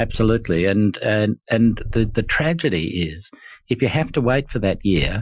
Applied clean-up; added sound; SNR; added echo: classical method Wiener filter.